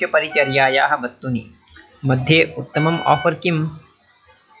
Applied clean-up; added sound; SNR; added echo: classical method log-MMSE.